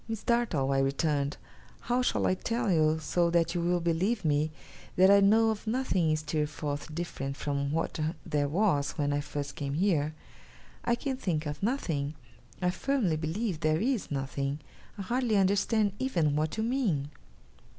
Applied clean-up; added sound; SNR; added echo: none; none; none; none.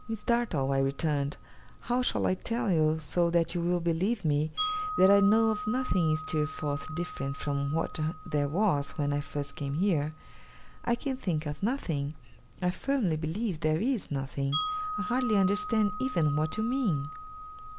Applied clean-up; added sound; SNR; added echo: none; Wind chime; 12 dB; none.